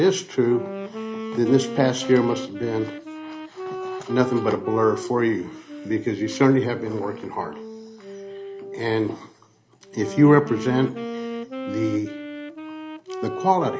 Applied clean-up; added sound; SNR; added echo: none; Wind instrument, woodwind instrument; 10 dB; reverberation time 0.5 s.